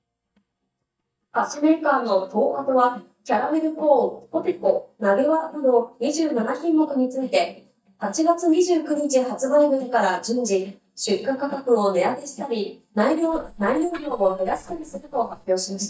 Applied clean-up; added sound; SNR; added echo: neural mask model DeepFilterNet 3.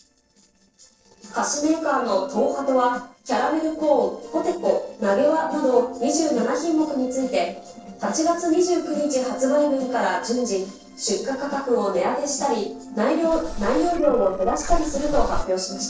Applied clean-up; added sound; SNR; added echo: neural separator model SepFormer DNS4.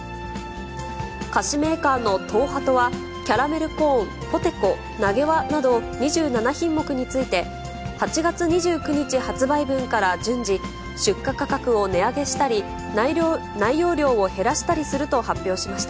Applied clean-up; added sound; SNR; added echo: none; none; none; none.